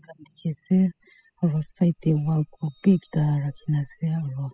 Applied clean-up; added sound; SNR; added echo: classical method spectral subtraction.